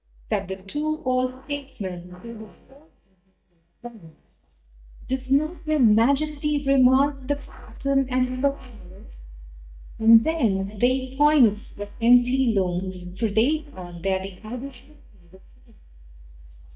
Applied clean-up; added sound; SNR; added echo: neural mask model DeepFilterNet 3.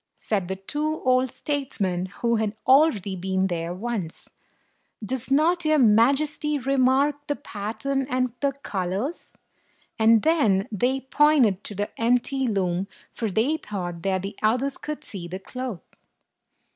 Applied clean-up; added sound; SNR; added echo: none; none; none; none.